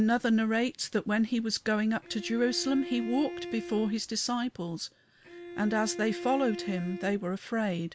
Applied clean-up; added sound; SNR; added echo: none; Bowed string instrument; 11 dB; none.